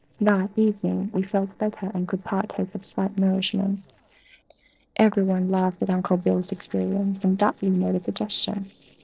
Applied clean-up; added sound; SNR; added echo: neural separator model SepFormer DNS4.